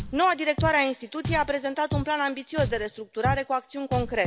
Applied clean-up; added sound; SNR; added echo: none; Drum; 7 dB; none.